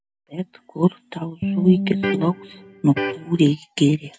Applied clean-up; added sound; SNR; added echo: none; Electric guitar; 4 dB; none.